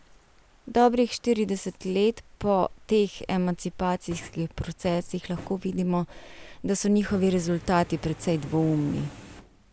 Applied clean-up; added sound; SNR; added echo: none; Fire + Wind; 19 dB; none.